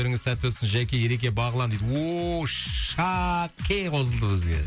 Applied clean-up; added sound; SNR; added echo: none; none; none; none.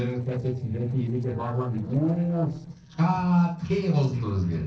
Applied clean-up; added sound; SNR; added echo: neural separator model SepFormer DNS4.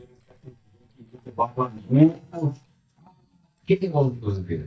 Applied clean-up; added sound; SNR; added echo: neural mask model DeepFilterNet 3.